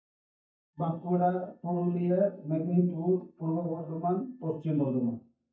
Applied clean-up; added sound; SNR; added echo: neural mask model DeepFilterNet 3.